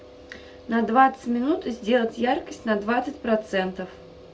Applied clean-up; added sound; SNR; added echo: none; none; none; none.